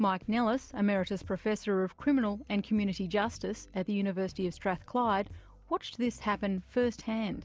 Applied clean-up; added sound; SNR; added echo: none; none; none; none.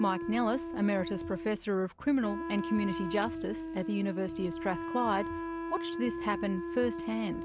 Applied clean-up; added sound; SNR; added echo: none; Wind instrument, woodwind instrument; 6 dB; none.